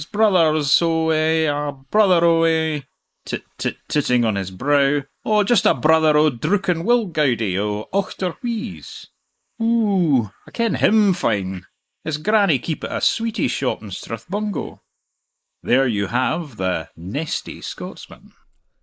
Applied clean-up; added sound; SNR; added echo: neural mask model Resemble Enhance denoiser.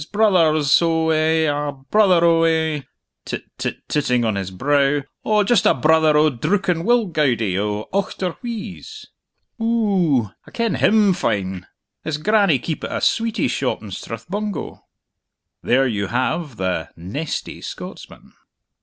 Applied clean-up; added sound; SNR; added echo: none; none; none; none.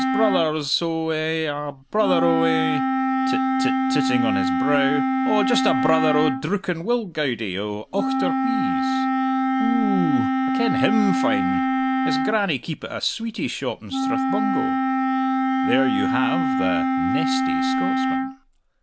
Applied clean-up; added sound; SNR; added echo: none; Wind instrument, woodwind instrument; -3 dB; none.